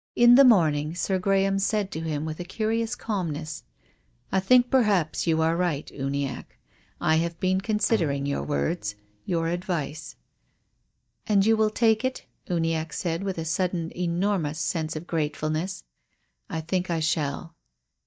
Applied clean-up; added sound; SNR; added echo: neural mask model DeepFilterNet 3.